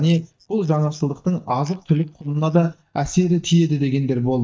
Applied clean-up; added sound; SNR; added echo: neural mask model DeepFilterNet 3.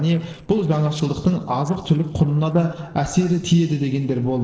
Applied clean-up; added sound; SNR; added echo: neural separator model SepFormer DNS4.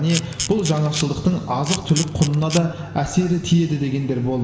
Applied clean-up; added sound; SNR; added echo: none; Camera; 9 dB; reverberation time 2.9 s.